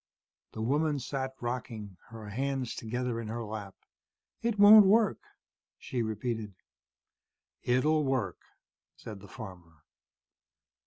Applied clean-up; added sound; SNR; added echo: none; none; none; none.